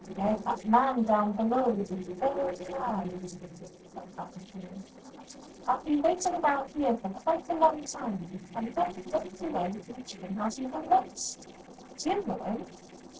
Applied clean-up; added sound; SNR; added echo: neural separator model SepFormer DNS4.